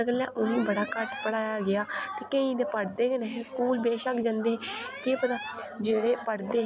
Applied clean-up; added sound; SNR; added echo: none; Alarm; 14 dB; none.